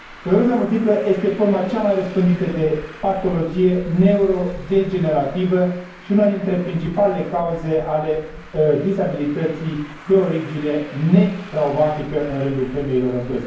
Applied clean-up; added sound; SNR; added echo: none; Traffic noise, roadway noise; 19 dB; reverberation time 0.9 s.